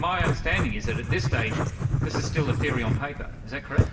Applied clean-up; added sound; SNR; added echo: none; Writing; -4 dB; reverberation time 0.9 s.